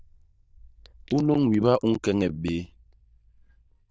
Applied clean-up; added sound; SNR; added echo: neural diffusion model UNIVERSE++.